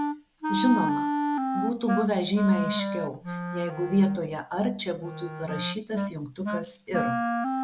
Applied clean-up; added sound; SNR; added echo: none; Wind instrument, woodwind instrument; 4 dB; none.